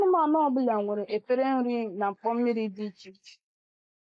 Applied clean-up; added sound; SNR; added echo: neural mask model Resemble Enhance denoiser.